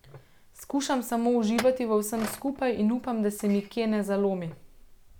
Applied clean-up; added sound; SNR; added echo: none; Chink, clink; 17 dB; none.